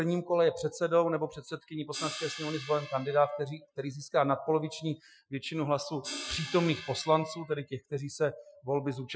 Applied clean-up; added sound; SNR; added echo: classical method Wiener filter.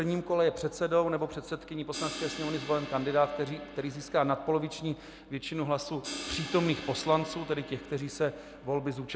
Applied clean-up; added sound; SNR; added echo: none; Crash cymbal; 13 dB; none.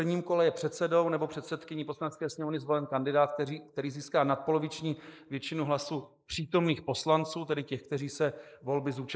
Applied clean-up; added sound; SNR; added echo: neural mask model Resemble Enhance denoiser.